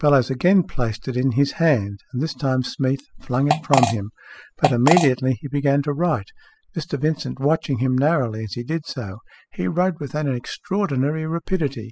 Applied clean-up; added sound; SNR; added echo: classical method spectral subtraction.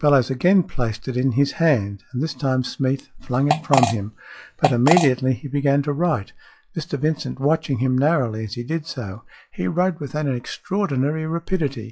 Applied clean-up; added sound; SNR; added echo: classical method log-MMSE.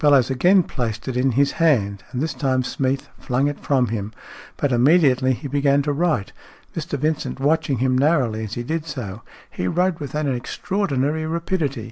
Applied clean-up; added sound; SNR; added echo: none; none; none; none.